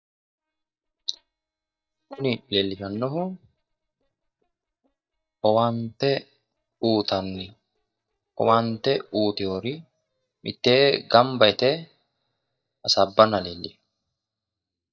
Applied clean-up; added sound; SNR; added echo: neural mask model DeepFilterNet 3.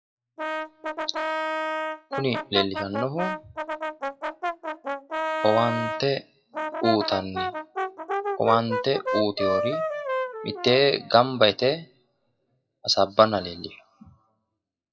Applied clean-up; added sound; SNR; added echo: classical method WPE with log-MMSE.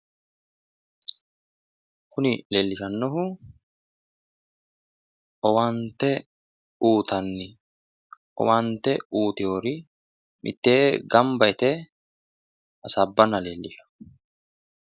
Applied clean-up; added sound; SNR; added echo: none; none; none; none.